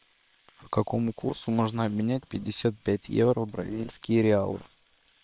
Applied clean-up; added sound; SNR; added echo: neural separator model SepFormer WHAM!.